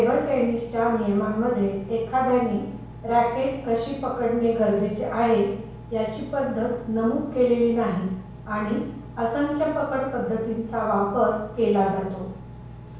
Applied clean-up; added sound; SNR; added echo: none; Engine; 16 dB; reverberation time 0.7 s.